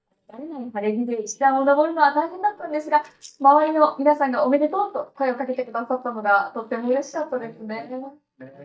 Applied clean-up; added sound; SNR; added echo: neural mask model DeepFilterNet 3.